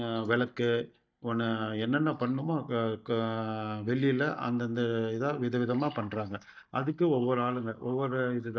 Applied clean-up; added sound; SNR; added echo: neural mask model DeepFilterNet 3.